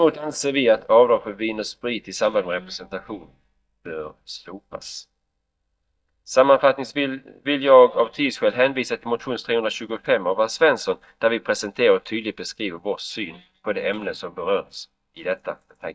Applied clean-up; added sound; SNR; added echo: neural mask model DeepFilterNet 3.